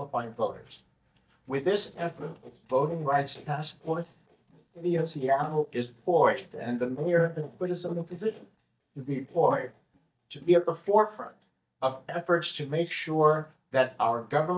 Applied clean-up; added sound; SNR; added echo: neural mask model DeepFilterNet 3.